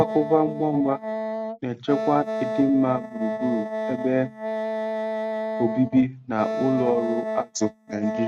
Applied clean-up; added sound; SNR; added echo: neural mask model RNNoise.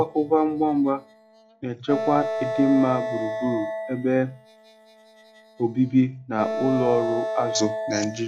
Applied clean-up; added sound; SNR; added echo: classical method log-MMSE.